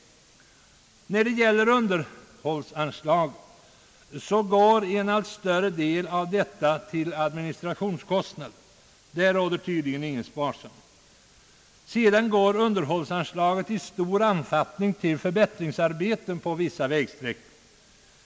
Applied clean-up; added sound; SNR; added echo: none; none; none; none.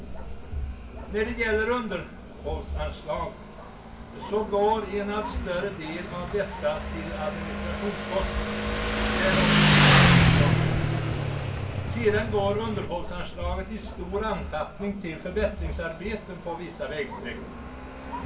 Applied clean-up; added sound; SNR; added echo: none; Motorcycle; -4 dB; reverberation time 0.3 s.